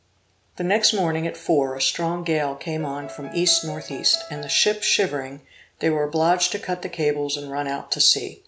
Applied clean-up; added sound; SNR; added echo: none; Piano; 14 dB; none.